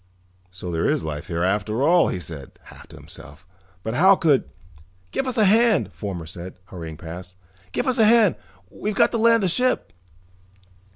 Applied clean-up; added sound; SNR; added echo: none; none; none; none.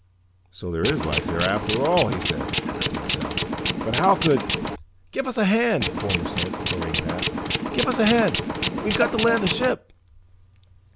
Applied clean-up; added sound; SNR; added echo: none; Tools; 1 dB; none.